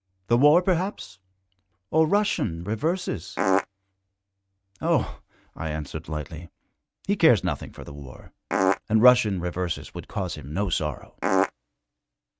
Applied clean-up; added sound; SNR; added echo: neural mask model RNNoise.